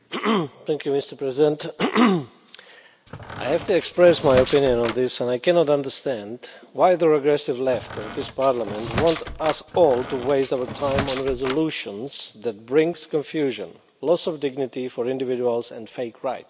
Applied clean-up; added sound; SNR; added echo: none; Squeak; 9 dB; none.